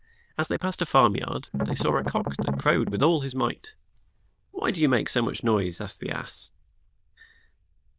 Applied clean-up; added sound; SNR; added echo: neural diffusion model UNIVERSE++.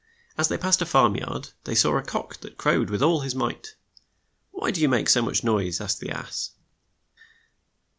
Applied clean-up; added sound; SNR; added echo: none; none; none; none.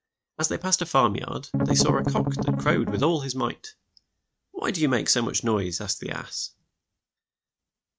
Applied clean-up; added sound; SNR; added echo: neural mask model RNNoise.